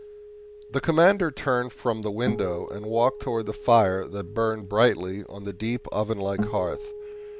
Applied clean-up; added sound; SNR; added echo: none; Acoustic guitar; 12 dB; none.